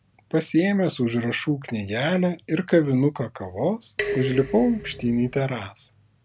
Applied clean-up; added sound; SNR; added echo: none; Dishes, pots, and pans; 8 dB; none.